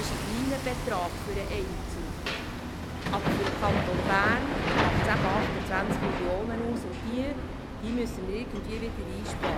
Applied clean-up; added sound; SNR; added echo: none; Hammer; -2 dB; none.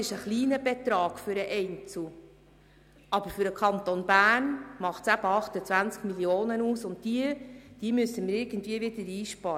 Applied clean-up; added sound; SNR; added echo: none; none; none; none.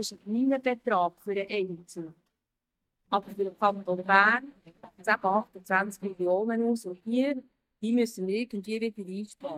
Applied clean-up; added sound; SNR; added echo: neural mask model DeepFilterNet 3.